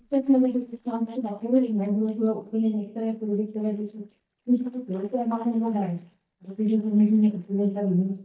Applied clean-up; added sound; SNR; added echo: neural mask model DeepFilterNet 3.